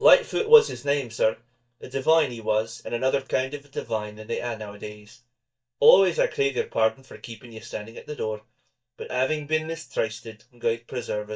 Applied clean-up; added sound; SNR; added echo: neural mask model DeepFilterNet 3.